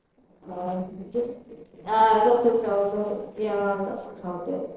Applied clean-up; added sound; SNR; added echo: neural separator model SepFormer DNS4.